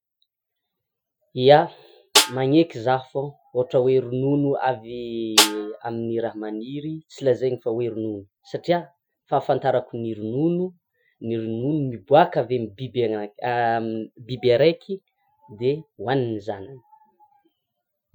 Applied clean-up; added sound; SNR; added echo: classical method Wiener filter.